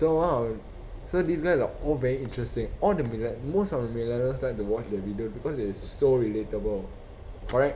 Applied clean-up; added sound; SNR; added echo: none; Train; 12 dB; none.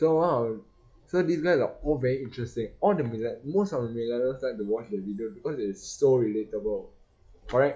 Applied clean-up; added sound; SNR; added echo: classical method log-MMSE.